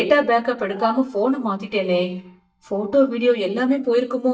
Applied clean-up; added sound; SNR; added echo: neural mask model DeepFilterNet 3.